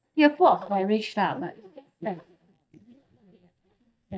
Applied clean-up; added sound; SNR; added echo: neural mask model DeepFilterNet 3.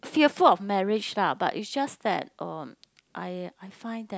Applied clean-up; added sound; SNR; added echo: none; none; none; none.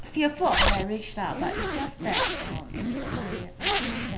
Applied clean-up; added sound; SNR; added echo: none; Zipper (clothing); -3 dB; reverberation time 1.4 s.